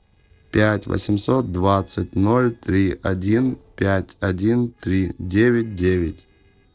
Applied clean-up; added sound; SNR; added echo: neural separator model SepFormer DNS4.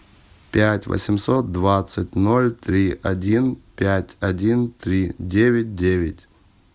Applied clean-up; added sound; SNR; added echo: none; none; none; none.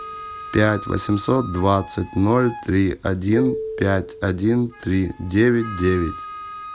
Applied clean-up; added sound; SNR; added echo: none; Marimba, xylophone + Wind instrument, woodwind instrument; 13 dB; none.